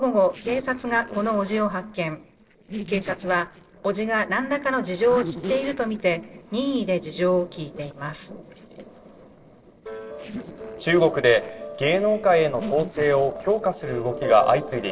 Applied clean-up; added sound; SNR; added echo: neural separator model SepFormer DNS4.